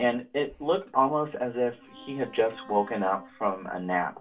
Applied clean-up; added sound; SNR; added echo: none; Bowed string instrument; 20 dB; reverberation time 0.2 s.